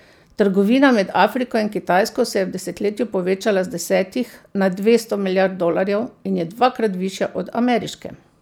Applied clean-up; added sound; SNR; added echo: none; none; none; none.